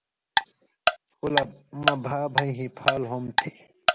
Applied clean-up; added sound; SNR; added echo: none; Tick-tock; -4 dB; none.